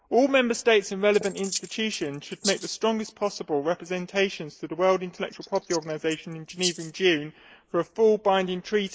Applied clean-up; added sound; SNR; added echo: neural mask model Resemble Enhance denoiser.